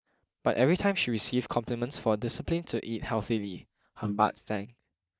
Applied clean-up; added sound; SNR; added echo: neural mask model DeepFilterNet 3.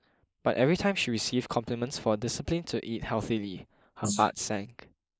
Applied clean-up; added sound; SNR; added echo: neural mask model Resemble Enhance denoiser.